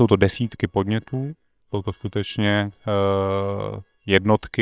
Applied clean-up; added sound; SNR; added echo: neural separator model SepFormer WHAM!.